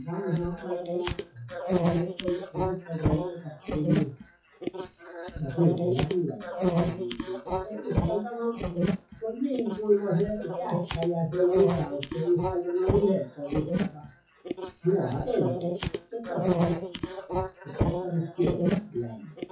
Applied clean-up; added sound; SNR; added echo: classical method WPE with log-MMSE.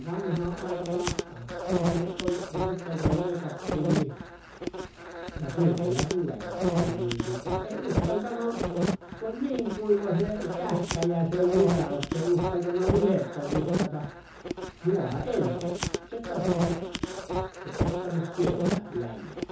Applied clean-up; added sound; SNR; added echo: none; Insect; 1 dB; reverberation time 0.5 s.